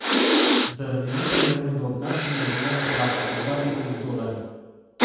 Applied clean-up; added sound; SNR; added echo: none; Breathing; -3 dB; reverberation time 1.2 s.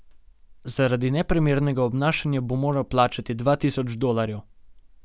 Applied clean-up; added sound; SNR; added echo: none; none; none; none.